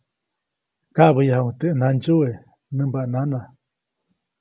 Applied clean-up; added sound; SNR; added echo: none; none; none; none.